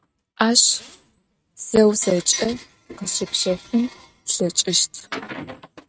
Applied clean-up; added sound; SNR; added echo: neural mask model RNNoise.